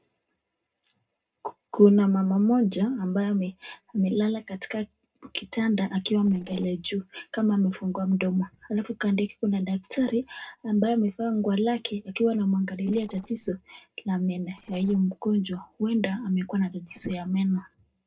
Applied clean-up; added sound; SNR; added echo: neural separator model SepFormer DNS4.